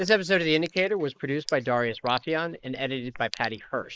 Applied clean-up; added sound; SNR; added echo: neural mask model Resemble Enhance denoiser.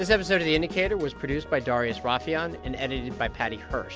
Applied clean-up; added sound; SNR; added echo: none; none; none; none.